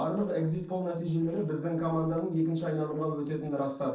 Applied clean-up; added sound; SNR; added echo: neural separator model SepFormer DNS4.